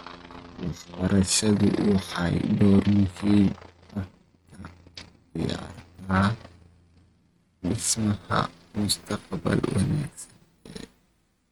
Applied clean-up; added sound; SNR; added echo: neural mask model RNNoise.